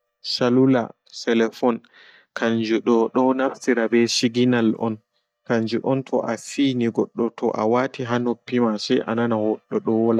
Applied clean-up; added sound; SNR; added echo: neural mask model DeepFilterNet 3.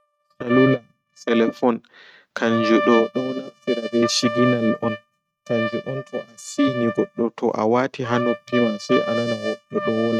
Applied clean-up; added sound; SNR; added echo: neural mask model RNNoise.